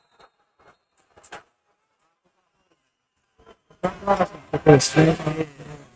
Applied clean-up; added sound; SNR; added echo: neural mask model RNNoise.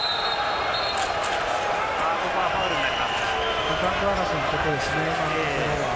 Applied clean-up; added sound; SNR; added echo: none; Meow; 13 dB; none.